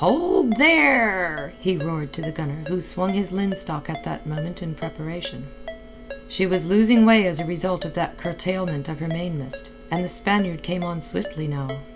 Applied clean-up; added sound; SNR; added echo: none; Ringtone; 16 dB; none.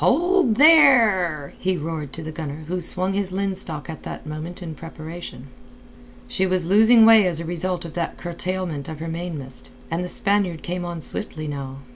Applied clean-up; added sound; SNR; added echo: none; none; none; none.